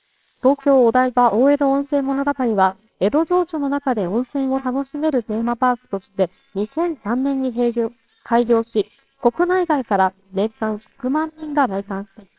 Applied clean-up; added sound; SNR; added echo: neural separator model SepFormer WHAMR!.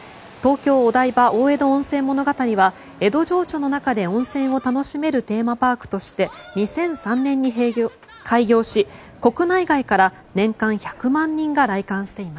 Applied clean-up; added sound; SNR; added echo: none; none; none; none.